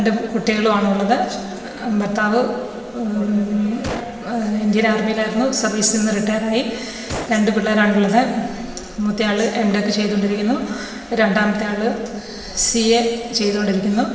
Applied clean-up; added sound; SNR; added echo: none; Gunshot, gunfire; 16 dB; reverberation time 1.6 s.